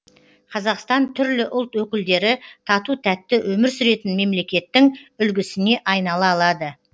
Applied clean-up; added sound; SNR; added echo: none; none; none; none.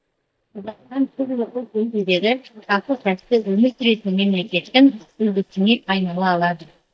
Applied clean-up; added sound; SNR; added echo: neural mask model DeepFilterNet 3.